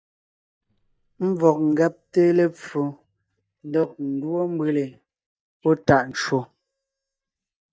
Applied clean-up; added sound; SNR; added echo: neural mask model DeepFilterNet 3.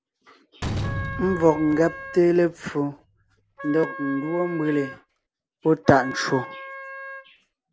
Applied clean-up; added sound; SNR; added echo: none; Slam + Wind instrument, woodwind instrument; 10 dB; none.